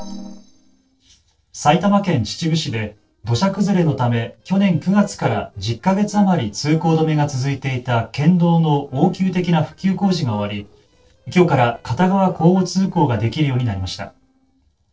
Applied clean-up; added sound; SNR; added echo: neural separator model SepFormer DNS4.